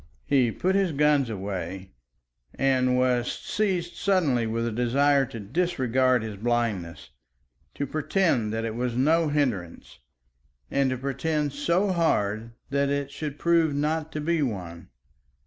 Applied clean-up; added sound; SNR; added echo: none; none; none; none.